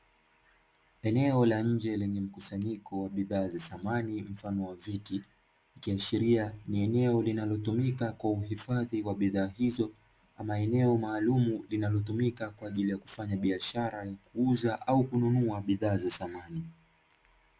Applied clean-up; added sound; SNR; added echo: none; none; none; none.